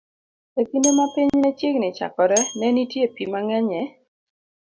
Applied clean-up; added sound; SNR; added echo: none; Bell; 9 dB; none.